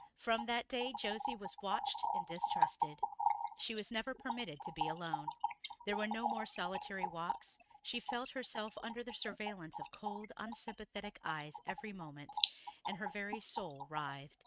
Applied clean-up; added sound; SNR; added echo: neural mask model RNNoise.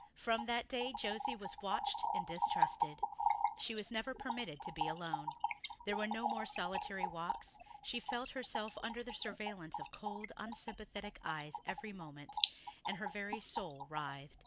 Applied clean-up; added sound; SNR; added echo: none; Trickle, dribble / Splash, splatter; -4 dB; none.